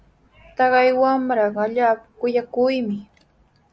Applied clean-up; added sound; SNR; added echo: none; none; none; none.